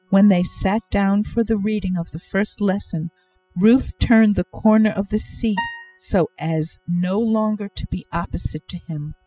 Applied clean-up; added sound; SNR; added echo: classical method spectral subtraction.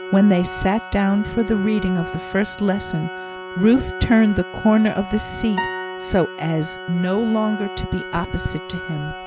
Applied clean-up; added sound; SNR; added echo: none; Organ + Acoustic guitar; 11 dB; none.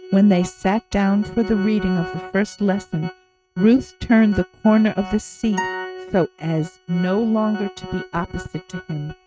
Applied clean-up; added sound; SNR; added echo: neural mask model RNNoise.